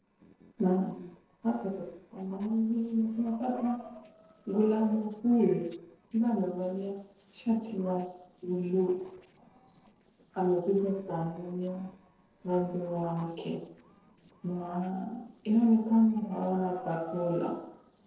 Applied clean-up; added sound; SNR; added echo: neural separator model SepFormer DNS4.